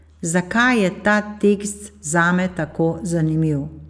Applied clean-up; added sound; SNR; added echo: none; none; none; none.